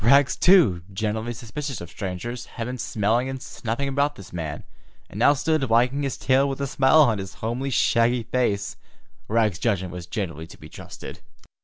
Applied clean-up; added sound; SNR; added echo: none; none; none; none.